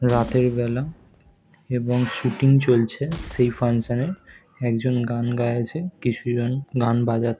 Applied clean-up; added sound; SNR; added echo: none; Boom; 18 dB; none.